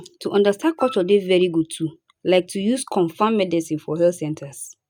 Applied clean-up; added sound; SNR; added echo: neural mask model RNNoise.